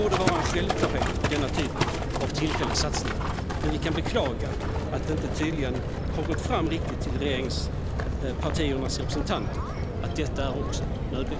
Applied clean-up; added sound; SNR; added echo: none; Livestock, farm animals, working animals; -3 dB; none.